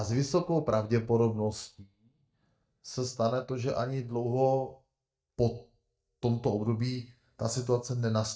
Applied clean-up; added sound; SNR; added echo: neural mask model DeepFilterNet 3.